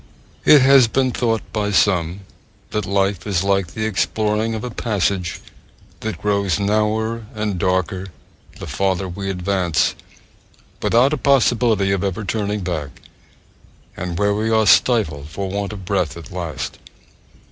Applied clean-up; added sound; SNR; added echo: none; none; none; none.